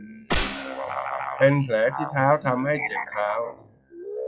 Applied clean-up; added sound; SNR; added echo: classical method log-MMSE.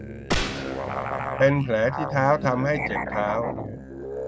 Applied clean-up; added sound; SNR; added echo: none; Musical instrument + Gunshot, gunfire; 4 dB; none.